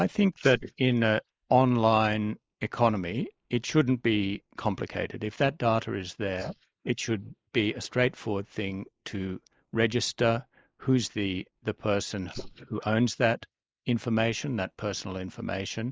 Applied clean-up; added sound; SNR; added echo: neural mask model Resemble Enhance denoiser.